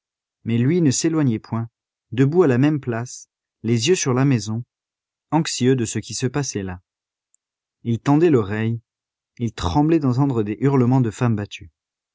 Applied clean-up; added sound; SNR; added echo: none; none; none; none.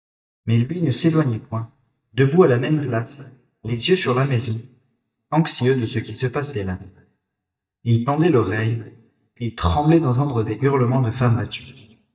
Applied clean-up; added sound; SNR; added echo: neural mask model DeepFilterNet 3.